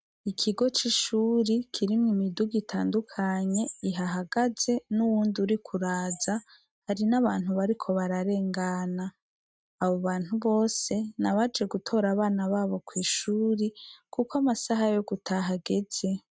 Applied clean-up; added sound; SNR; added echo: neural mask model RNNoise.